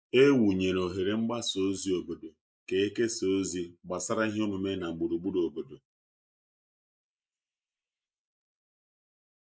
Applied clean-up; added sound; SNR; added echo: neural mask model Resemble Enhance denoiser.